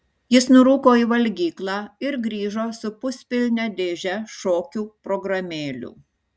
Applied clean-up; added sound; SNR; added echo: none; none; none; none.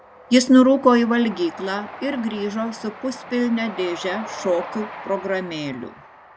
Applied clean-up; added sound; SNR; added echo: none; Train; 16 dB; none.